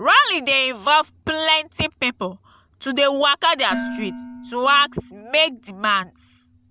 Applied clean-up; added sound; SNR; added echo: none; Dishes, pots, and pans; 17 dB; none.